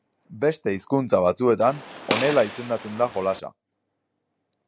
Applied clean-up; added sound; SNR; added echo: none; Gunshot, gunfire; 7 dB; none.